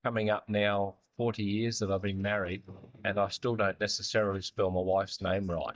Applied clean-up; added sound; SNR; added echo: neural mask model DeepFilterNet 3.